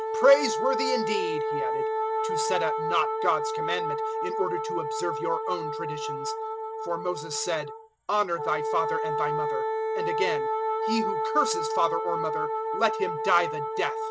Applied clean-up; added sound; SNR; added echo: none; Wind instrument, woodwind instrument; 0 dB; none.